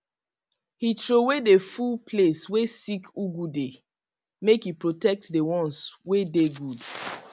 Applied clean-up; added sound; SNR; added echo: none; none; none; none.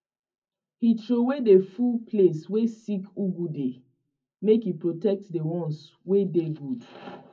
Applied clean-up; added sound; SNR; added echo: none; none; none; reverberation time 0.3 s.